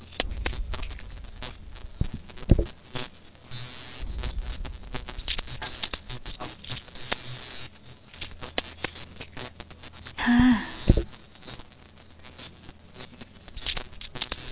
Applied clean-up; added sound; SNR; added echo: none; Coin (dropping) + Boom; -2 dB; none.